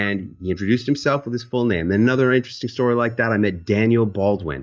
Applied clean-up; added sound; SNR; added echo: neural mask model DeepFilterNet 3.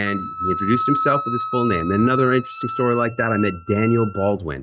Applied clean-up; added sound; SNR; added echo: neural mask model RNNoise.